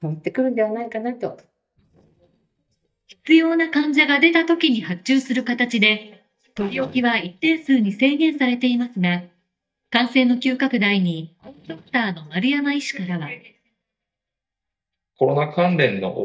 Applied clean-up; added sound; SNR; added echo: neural mask model DeepFilterNet 3.